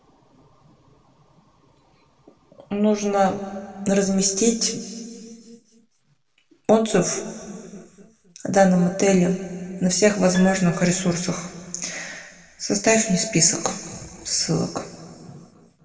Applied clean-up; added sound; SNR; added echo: none; Piano; 17 dB; reverberation time 1.8 s.